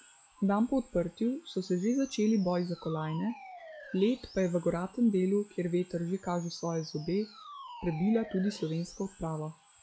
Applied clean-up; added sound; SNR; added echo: classical method log-MMSE.